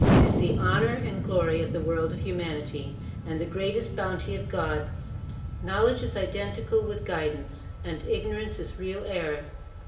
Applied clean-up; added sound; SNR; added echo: none; Explosion; 0 dB; reverberation time 0.8 s.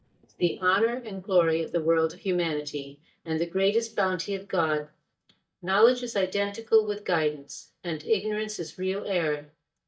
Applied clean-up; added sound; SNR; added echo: neural mask model DeepFilterNet 3.